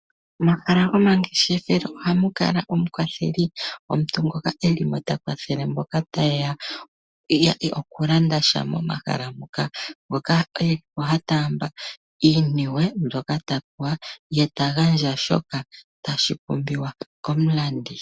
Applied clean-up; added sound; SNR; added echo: none; none; none; none.